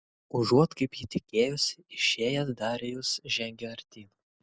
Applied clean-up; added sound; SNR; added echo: none; none; none; none.